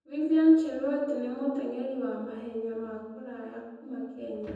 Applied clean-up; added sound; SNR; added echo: none; none; none; reverberation time 1.1 s.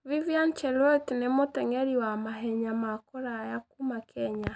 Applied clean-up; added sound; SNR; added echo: none; none; none; none.